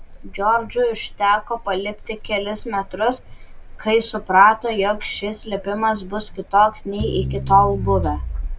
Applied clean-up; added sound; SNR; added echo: none; Crackle; 10 dB; none.